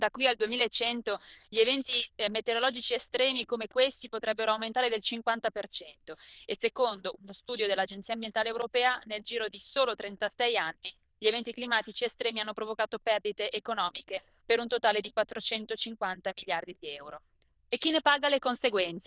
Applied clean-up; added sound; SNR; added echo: neural diffusion model UNIVERSE++.